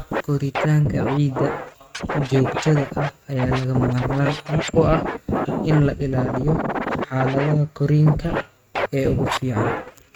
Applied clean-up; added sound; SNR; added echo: neural mask model RNNoise.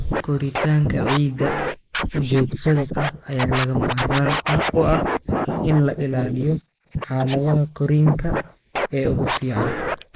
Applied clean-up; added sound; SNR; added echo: neural mask model Resemble Enhance denoiser.